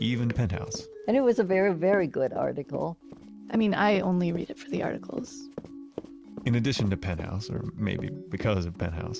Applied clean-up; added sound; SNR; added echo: none; Run; 16 dB; none.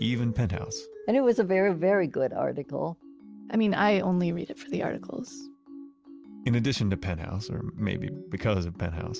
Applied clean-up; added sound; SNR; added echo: none; none; none; none.